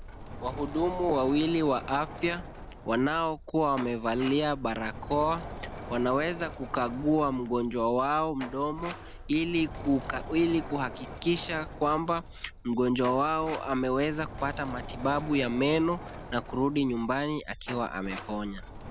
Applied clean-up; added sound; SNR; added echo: none; Sliding door; 12 dB; none.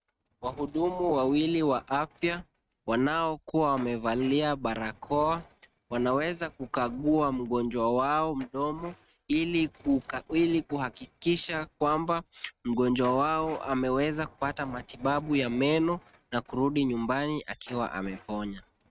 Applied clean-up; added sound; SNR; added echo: neural mask model RNNoise.